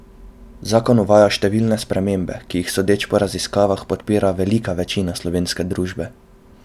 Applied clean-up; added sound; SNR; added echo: none; none; none; none.